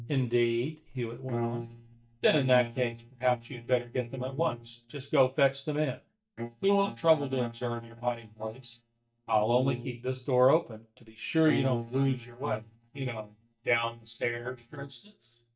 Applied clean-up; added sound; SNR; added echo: neural mask model DeepFilterNet 3.